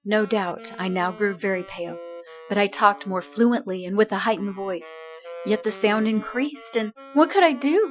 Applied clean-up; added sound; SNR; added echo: classical method Wiener filter.